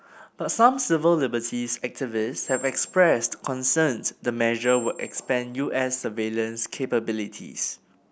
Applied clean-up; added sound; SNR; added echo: none; Squeak; 17 dB; none.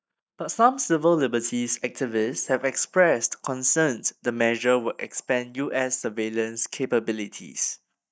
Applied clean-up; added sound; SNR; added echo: neural mask model DeepFilterNet 3.